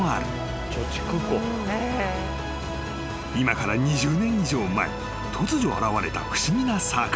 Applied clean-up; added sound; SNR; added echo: none; none; none; none.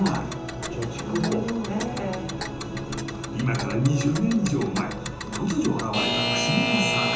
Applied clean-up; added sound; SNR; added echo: none; Alarm / Clock; 5 dB; reverberation time 0.7 s.